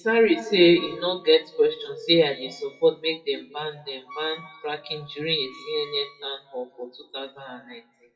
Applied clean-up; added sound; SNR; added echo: classical method WPE with log-MMSE.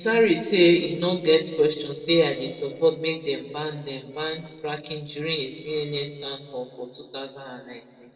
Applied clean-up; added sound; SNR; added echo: neural separator model SepFormer DNS4.